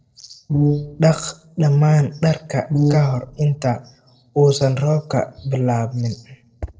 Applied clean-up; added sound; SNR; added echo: neural separator model SepFormer DNS4.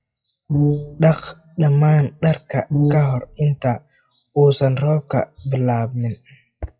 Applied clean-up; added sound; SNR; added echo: classical method WPE with log-MMSE.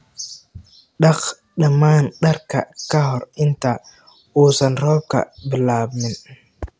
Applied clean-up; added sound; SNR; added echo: none; none; none; none.